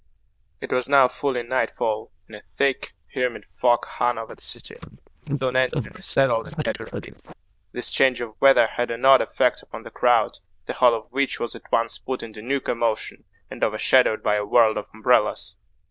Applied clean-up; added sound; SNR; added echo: neural diffusion model UNIVERSE++.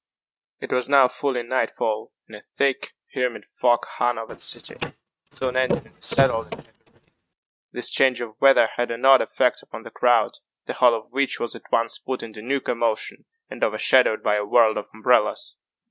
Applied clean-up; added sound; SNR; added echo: neural mask model RNNoise.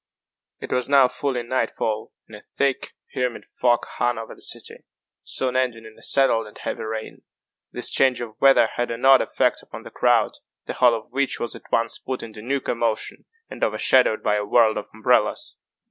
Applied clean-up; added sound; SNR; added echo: none; none; none; none.